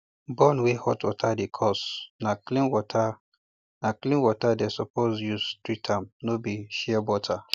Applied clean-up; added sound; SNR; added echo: none; none; none; none.